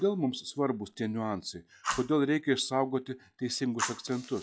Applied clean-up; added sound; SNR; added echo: classical method log-MMSE.